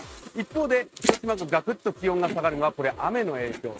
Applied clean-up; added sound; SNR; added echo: neural mask model RNNoise.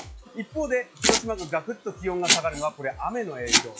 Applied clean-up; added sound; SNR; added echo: classical method log-MMSE.